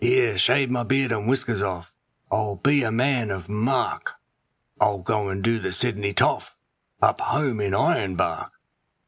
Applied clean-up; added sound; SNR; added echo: none; none; none; none.